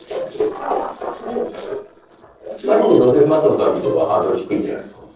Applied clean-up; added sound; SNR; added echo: neural separator model SepFormer DNS4.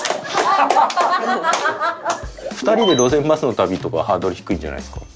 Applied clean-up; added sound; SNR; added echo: none; none; none; none.